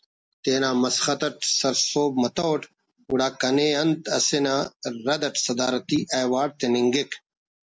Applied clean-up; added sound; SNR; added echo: none; none; none; none.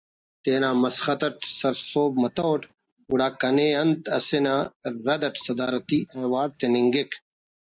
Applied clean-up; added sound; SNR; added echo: neural mask model DeepFilterNet 3.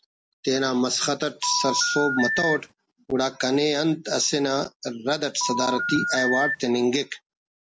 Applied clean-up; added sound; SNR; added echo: none; Telephone; 1 dB; none.